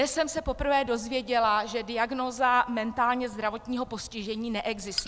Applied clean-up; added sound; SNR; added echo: none; Fire; 17 dB; none.